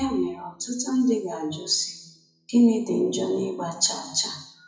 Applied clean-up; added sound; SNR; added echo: classical method WPE with log-MMSE.